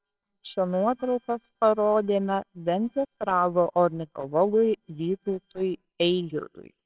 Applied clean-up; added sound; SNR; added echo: neural separator model SepFormer WHAMR!.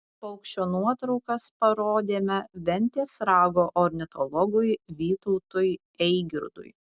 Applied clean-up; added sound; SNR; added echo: none; none; none; none.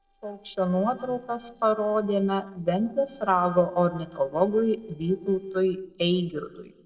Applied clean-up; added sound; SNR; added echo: neural separator model SepFormer DNS4.